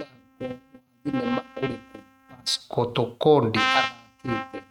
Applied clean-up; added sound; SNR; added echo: neural mask model RNNoise.